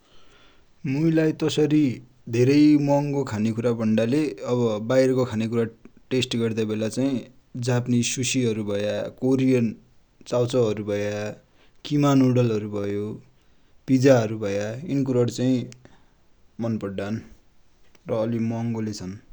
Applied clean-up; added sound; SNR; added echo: none; none; none; none.